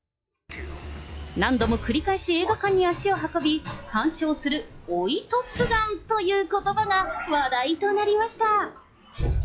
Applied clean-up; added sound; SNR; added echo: classical method log-MMSE.